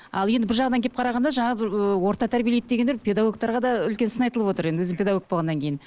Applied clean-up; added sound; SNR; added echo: neural mask model Resemble Enhance denoiser.